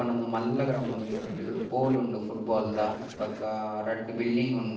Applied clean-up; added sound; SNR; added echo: neural separator model SepFormer DNS4.